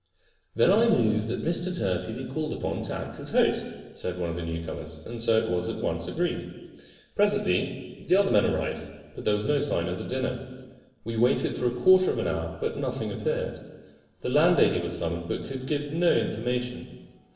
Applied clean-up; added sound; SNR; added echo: none; none; none; reverberation time 1.2 s.